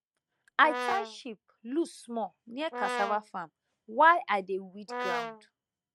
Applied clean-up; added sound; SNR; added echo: neural mask model RNNoise.